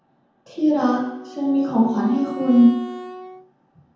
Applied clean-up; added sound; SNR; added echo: none; Wind instrument, woodwind instrument; 16 dB; reverberation time 0.9 s.